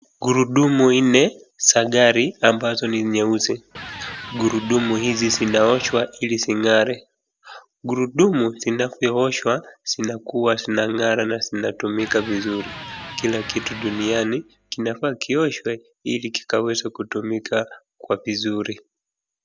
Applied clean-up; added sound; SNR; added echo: none; Electric guitar; 15 dB; none.